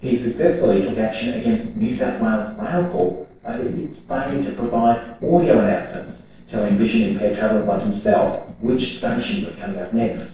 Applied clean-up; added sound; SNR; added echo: neural separator model SepFormer DNS4.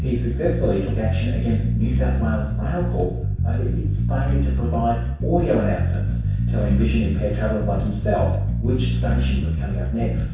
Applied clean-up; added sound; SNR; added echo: none; Bass guitar; -4 dB; reverberation time 0.7 s.